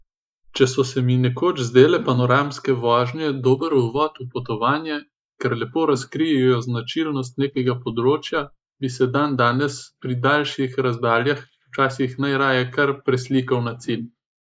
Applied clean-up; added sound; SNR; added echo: neural mask model Resemble Enhance denoiser.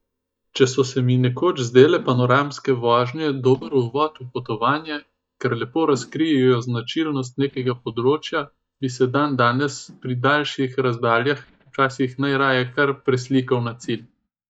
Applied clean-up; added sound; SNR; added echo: neural mask model DeepFilterNet 3.